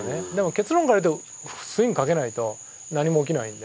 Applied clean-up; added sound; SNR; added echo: none; Frog; 17 dB; none.